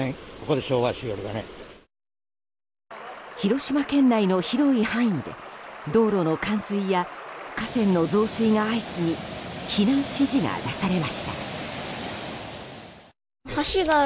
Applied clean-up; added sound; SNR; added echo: none; none; none; none.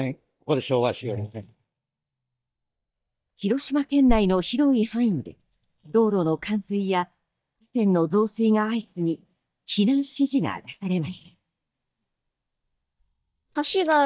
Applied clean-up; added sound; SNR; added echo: neural mask model DeepFilterNet 3.